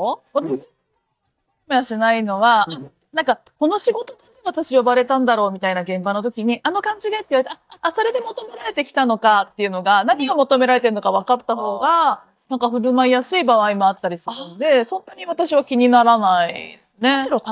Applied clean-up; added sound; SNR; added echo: neural mask model DeepFilterNet 3.